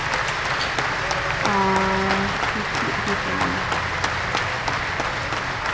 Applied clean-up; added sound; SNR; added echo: none; Applause; -4 dB; reverberation time 3.0 s.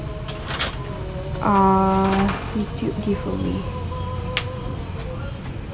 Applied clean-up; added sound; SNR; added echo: none; none; none; none.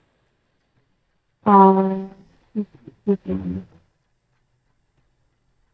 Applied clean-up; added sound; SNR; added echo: neural mask model DeepFilterNet 3.